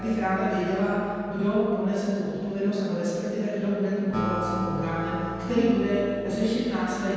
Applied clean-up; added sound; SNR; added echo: none; Acoustic guitar; 11 dB; reverberation time 2.1 s.